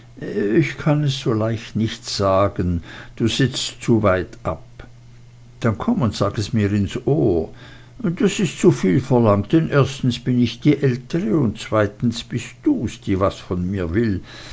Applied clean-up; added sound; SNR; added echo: none; none; none; none.